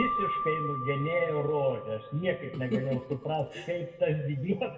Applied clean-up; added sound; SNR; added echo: none; Keyboard (musical); 7 dB; reverberation time 1.2 s.